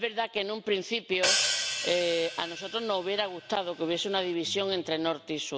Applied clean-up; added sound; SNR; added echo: none; Hi-hat; 3 dB; none.